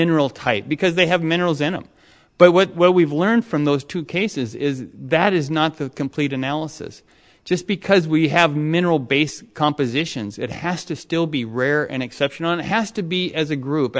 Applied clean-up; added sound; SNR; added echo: none; none; none; none.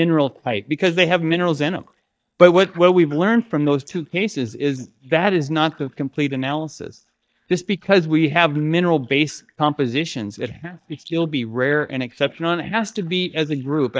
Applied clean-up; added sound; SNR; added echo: neural mask model DeepFilterNet 3.